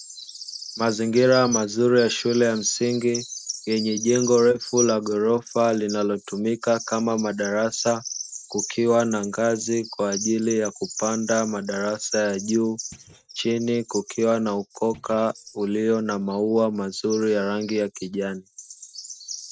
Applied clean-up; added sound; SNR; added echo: neural mask model RNNoise.